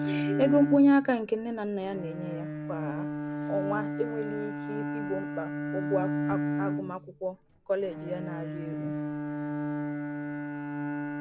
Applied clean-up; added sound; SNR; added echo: none; Bowed string instrument; 2 dB; none.